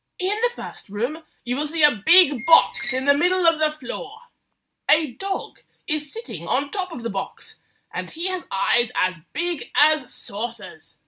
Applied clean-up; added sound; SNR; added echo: none; Squeak; 3 dB; none.